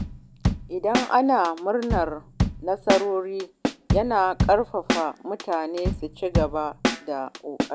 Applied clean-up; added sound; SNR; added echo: none; Drum / Drum kit; 3 dB; none.